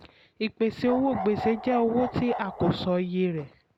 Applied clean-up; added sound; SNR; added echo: none; Bark; 9 dB; none.